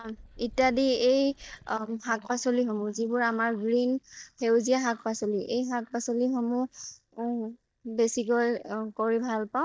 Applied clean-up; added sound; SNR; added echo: neural mask model DeepFilterNet 3.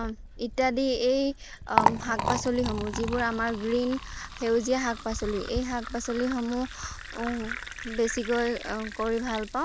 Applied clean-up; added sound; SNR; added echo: none; Liquid; 5 dB; none.